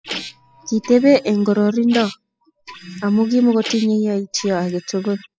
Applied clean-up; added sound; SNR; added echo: classical method spectral subtraction.